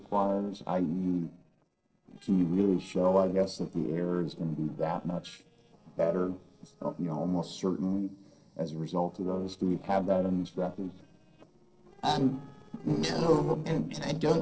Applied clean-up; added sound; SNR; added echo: neural separator model SepFormer DNS4.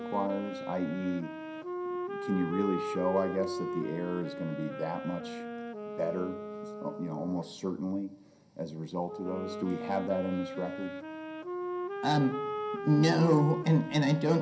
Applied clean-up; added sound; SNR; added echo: none; Wind instrument, woodwind instrument; 7 dB; reverberation time 0.3 s.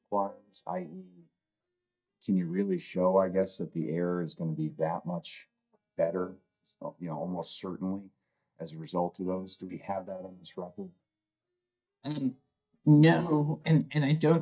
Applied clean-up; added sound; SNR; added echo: neural mask model DeepFilterNet 3.